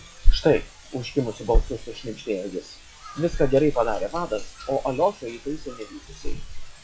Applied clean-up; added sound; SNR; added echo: classical method log-MMSE.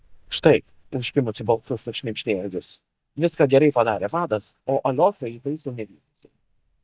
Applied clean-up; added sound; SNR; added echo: neural mask model DeepFilterNet 3.